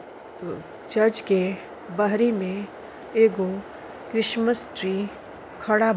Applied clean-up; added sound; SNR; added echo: none; Train; 15 dB; none.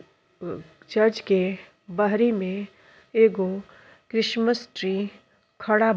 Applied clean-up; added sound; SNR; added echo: none; none; none; none.